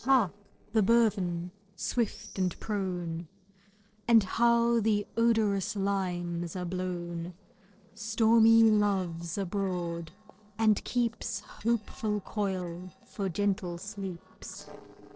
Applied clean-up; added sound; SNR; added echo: neural separator model SepFormer DNS4.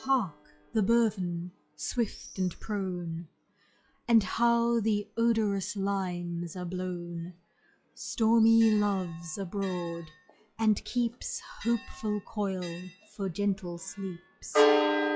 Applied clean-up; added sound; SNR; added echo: classical method log-MMSE.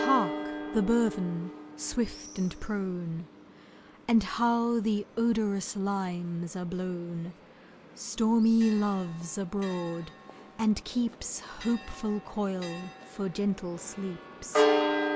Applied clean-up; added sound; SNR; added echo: none; Church bell; 6 dB; none.